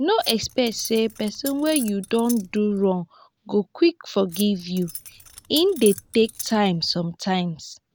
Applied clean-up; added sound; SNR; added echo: none; Keys jangling; 15 dB; none.